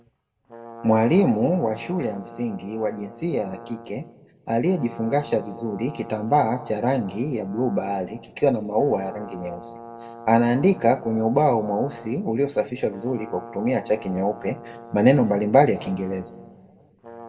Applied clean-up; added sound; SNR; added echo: none; Brass instrument; 18 dB; reverberation time 1.2 s.